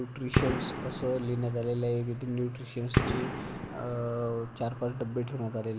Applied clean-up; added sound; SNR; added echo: none; Gunshot, gunfire; 2 dB; none.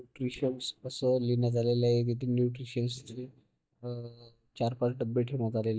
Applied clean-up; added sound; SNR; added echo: neural mask model DeepFilterNet 3.